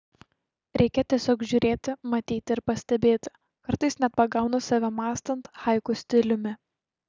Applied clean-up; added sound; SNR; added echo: none; none; none; none.